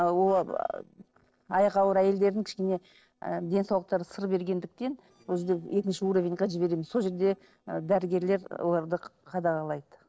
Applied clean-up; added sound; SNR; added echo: neural separator model SepFormer DNS4.